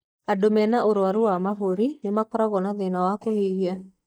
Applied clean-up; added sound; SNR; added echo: neural mask model DeepFilterNet 3.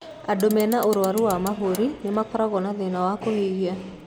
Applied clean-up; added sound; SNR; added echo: none; Clock; 19 dB; none.